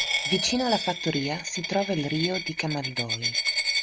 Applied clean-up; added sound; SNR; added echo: none; Coin (dropping); 1 dB; none.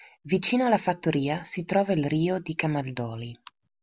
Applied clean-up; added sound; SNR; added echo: none; none; none; none.